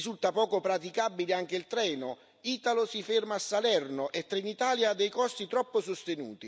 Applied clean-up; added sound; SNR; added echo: none; none; none; none.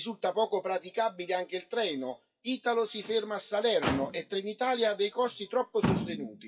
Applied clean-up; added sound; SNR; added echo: classical method WPE with log-MMSE.